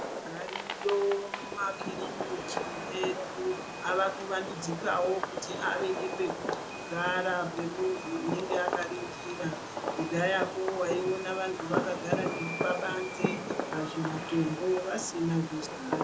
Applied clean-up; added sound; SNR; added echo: none; Fireworks; 3 dB; none.